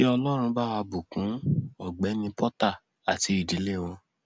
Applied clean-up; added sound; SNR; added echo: none; none; none; none.